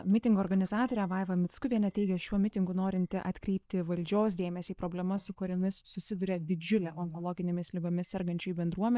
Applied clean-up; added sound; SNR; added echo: neural mask model DeepFilterNet 3.